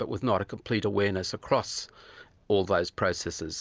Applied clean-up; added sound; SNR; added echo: none; none; none; none.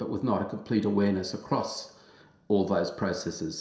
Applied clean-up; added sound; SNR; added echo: none; none; none; reverberation time 0.7 s.